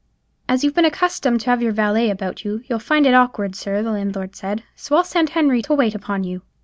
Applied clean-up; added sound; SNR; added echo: none; none; none; none.